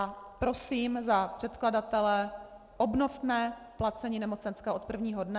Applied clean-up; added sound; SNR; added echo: neural mask model Resemble Enhance denoiser.